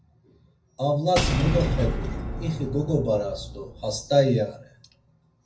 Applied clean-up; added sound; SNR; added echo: none; Shatter / Boom; 3 dB; reverberation time 0.4 s.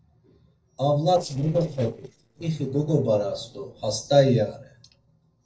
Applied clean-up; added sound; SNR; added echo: neural separator model SepFormer DNS4.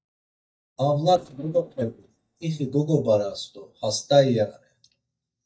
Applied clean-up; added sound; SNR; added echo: neural mask model DeepFilterNet 3.